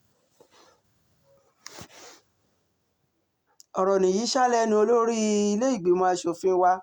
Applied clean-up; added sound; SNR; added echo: none; none; none; none.